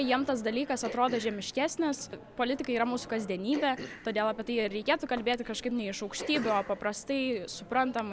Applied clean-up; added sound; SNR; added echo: none; Cough; 18 dB; none.